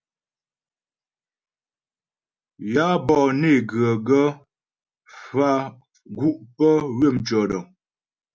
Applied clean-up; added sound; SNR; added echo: none; none; none; none.